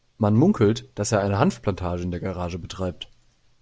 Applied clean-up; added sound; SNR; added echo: none; none; none; none.